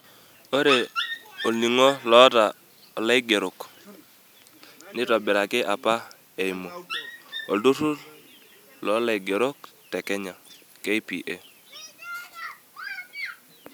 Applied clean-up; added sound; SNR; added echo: none; none; none; none.